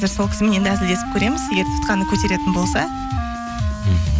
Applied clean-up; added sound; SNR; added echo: none; Wind instrument, woodwind instrument; 6 dB; none.